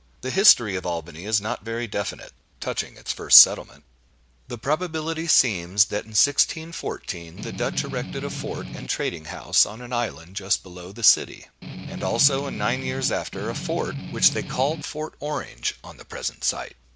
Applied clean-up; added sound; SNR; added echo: none; Strum; 7 dB; none.